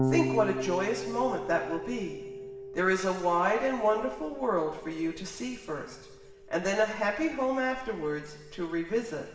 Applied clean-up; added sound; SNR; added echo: none; Electric guitar / Bass guitar; 8 dB; reverberation time 1.3 s.